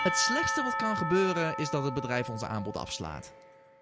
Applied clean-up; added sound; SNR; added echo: none; Church bell / Percussion; 2 dB; none.